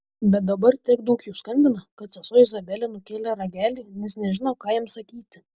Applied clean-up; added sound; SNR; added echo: none; none; none; none.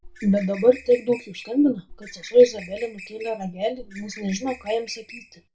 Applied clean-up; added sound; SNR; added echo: none; Bird; 19 dB; reverberation time 0.2 s.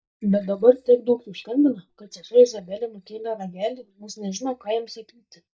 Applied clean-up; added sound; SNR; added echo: neural mask model DeepFilterNet 3.